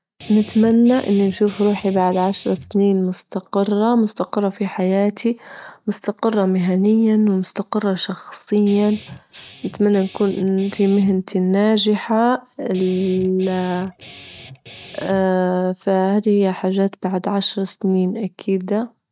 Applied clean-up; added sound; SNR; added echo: neural mask model RNNoise.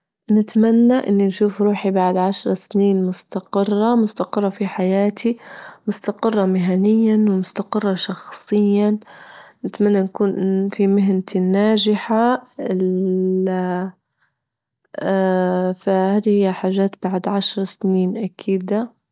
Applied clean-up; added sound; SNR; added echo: none; none; none; none.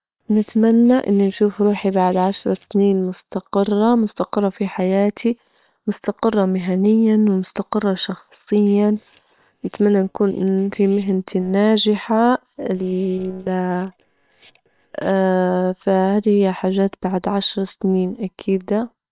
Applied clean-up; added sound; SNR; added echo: neural separator model SepFormer WHAM!.